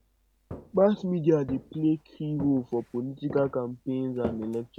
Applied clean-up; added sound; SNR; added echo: none; Walk, footsteps; 15 dB; none.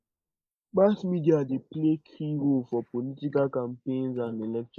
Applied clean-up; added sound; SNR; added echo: neural mask model Resemble Enhance denoiser.